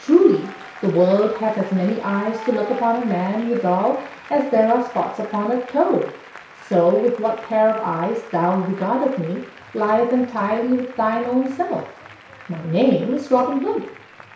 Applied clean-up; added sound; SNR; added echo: none; Applause; 19 dB; reverberation time 0.6 s.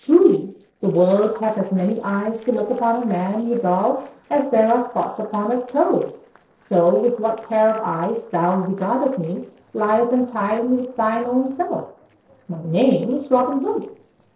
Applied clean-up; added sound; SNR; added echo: neural separator model SepFormer DNS4.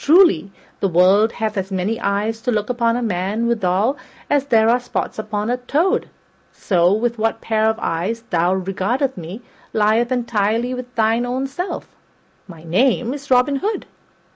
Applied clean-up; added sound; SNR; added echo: none; none; none; none.